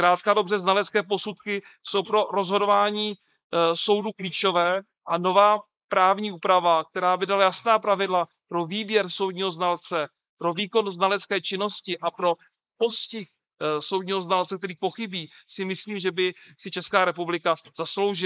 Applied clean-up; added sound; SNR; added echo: neural mask model Resemble Enhance denoiser.